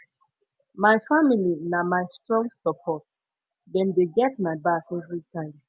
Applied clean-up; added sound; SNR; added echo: none; none; none; none.